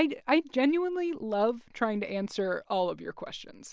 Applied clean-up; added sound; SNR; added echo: none; none; none; none.